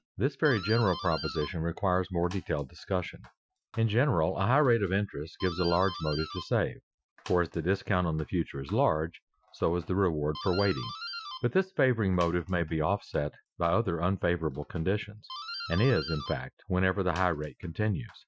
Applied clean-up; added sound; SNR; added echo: classical method Wiener filter.